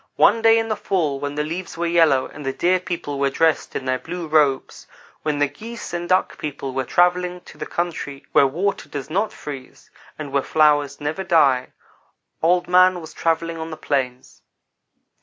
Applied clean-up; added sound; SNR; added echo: none; none; none; none.